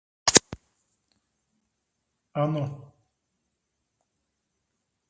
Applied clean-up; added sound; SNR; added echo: none; none; none; none.